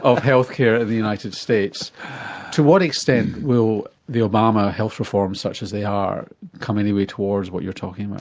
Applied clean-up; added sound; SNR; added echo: none; none; none; none.